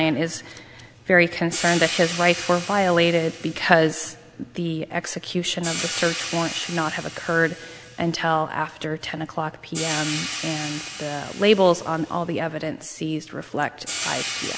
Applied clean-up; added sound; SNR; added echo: none; Hi-hat; 11 dB; none.